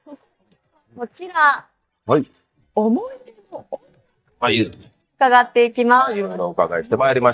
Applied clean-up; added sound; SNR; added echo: neural mask model DeepFilterNet 3.